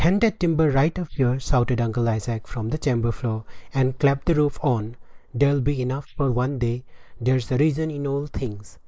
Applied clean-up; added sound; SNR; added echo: neural mask model Resemble Enhance denoiser.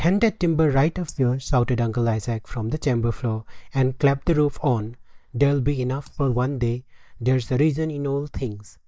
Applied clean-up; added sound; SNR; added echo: neural mask model DeepFilterNet 3.